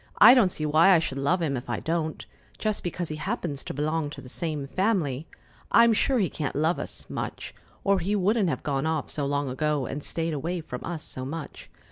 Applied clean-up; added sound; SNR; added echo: none; none; none; none.